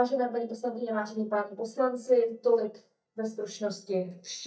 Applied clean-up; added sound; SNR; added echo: neural mask model DeepFilterNet 3.